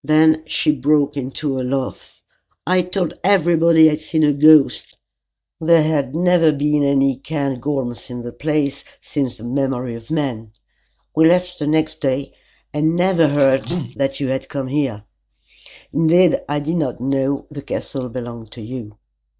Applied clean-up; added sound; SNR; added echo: neural mask model DeepFilterNet 3.